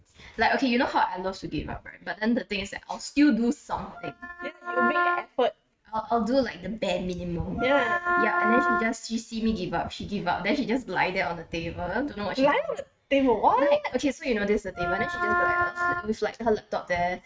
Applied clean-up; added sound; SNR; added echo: neural mask model RNNoise.